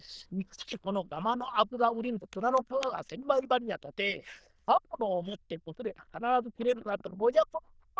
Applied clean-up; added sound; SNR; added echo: neural diffusion model UNIVERSE++.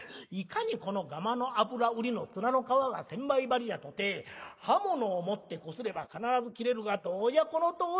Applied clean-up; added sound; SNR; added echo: neural mask model Resemble Enhance denoiser.